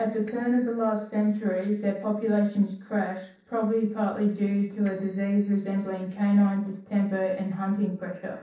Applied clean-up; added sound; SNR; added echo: neural separator model SepFormer DNS4.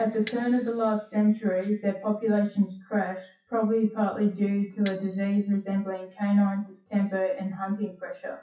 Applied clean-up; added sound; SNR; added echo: classical method WPE with log-MMSE.